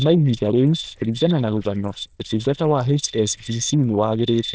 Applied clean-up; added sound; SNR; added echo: neural diffusion model UNIVERSE++.